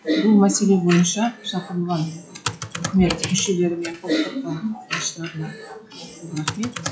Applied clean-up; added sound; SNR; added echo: classical method WPE with log-MMSE.